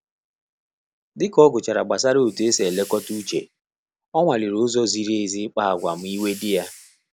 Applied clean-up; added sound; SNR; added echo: none; Hiss; 19 dB; none.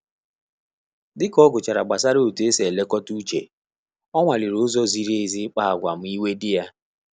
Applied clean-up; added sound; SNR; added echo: none; none; none; none.